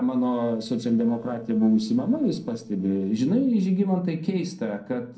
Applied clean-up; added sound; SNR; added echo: neural separator model SepFormer DNS4.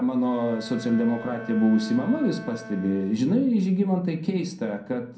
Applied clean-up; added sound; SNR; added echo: none; Bowed string instrument; 18 dB; reverberation time 0.5 s.